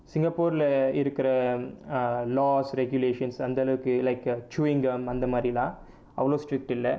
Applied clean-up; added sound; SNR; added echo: none; none; none; none.